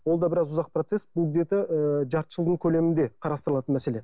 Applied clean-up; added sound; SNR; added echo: none; none; none; none.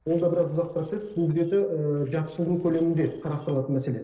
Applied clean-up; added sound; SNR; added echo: neural separator model SepFormer DNS4.